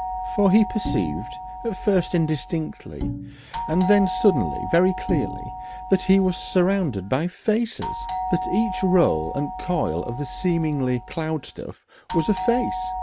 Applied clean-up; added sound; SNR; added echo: none; Doorbell + Bowed string instrument; 8 dB; none.